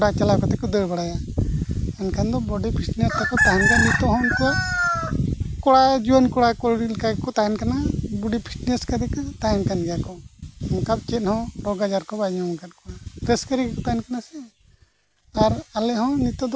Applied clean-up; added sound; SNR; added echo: none; none; none; none.